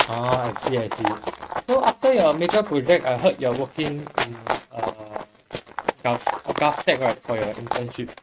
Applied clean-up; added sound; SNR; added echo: neural mask model RNNoise.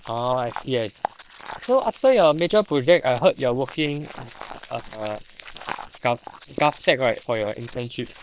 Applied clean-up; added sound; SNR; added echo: neural separator model SepFormer WHAM!.